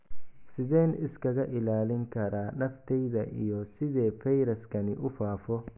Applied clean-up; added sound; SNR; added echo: none; none; none; none.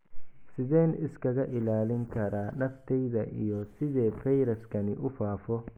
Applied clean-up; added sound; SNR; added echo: neural mask model Resemble Enhance denoiser.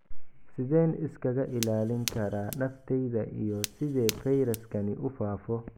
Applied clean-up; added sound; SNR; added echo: none; Fire; 12 dB; none.